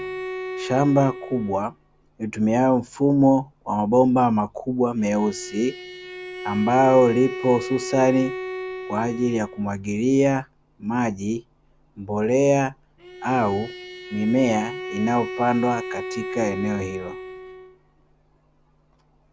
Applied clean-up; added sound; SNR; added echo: none; Bowed string instrument; 12 dB; none.